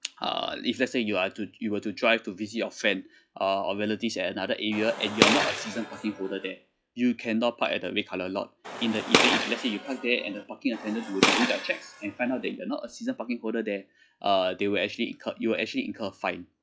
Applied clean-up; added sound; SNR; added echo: classical method log-MMSE.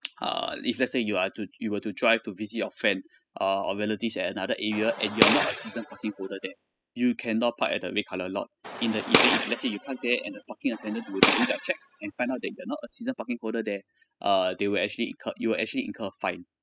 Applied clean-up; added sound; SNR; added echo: classical method spectral subtraction.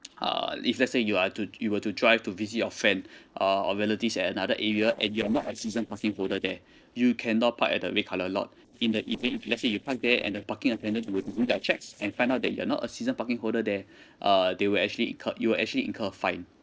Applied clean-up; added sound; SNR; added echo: neural separator model SepFormer DNS4.